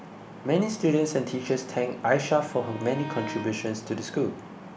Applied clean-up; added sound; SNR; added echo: none; Bowed string instrument; 15 dB; none.